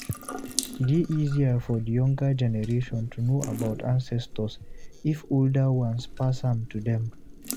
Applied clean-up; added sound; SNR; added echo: none; Drip / Sink (filling or washing) / Water tap, faucet; 12 dB; none.